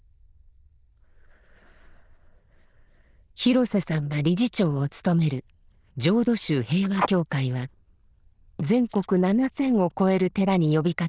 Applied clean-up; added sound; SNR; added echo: neural diffusion model UNIVERSE++.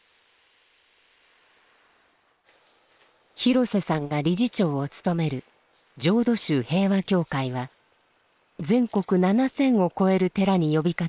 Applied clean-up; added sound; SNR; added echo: neural separator model SepFormer WHAM!.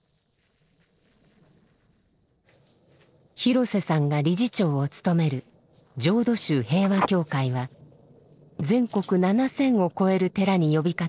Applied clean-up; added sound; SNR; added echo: neural separator model SepFormer DNS4.